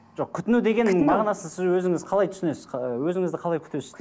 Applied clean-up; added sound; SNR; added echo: none; none; none; none.